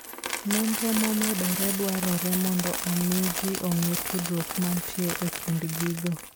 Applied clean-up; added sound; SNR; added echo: none; Coin (dropping); 3 dB; none.